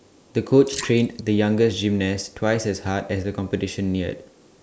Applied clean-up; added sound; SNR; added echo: neural mask model Resemble Enhance denoiser.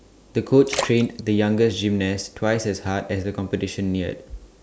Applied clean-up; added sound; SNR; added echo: none; Splash, splatter; 12 dB; none.